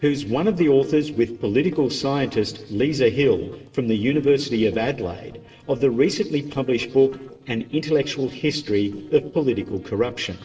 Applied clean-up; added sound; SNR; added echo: neural separator model SepFormer DNS4.